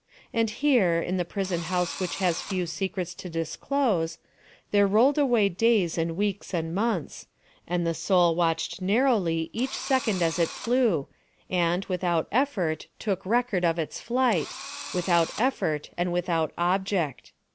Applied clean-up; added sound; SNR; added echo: none; Engine / Drill; 13 dB; none.